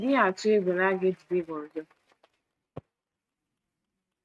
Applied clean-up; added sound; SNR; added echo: neural mask model RNNoise.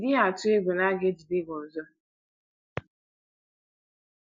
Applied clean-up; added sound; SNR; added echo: none; none; none; none.